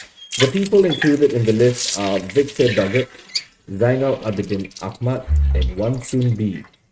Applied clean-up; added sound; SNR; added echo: neural mask model RNNoise.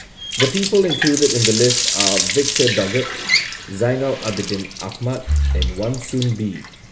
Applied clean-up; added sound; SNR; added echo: none; Water tap, faucet + Breathing; 1 dB; none.